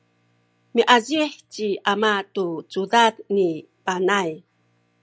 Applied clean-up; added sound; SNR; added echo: none; none; none; none.